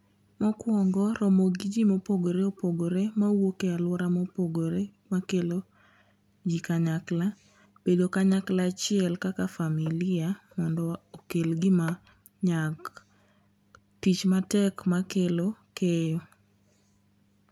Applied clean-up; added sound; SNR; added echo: none; none; none; none.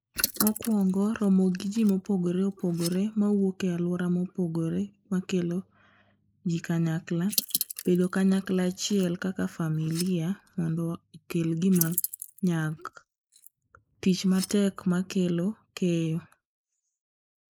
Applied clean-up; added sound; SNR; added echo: neural mask model Resemble Enhance denoiser.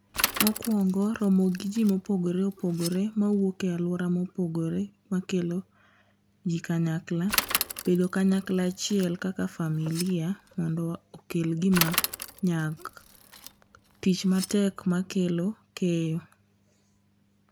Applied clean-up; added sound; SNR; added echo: none; Bicycle; 7 dB; none.